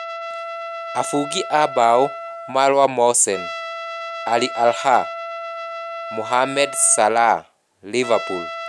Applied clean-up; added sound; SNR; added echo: none; Trumpet; 10 dB; none.